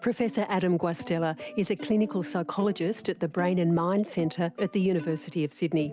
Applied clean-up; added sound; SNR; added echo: none; none; none; none.